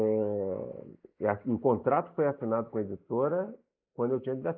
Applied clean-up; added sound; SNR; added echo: neural mask model Resemble Enhance denoiser.